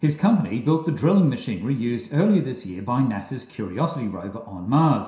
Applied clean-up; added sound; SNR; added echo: none; none; none; reverberation time 0.7 s.